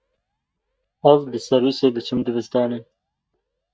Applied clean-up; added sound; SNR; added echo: neural mask model DeepFilterNet 3.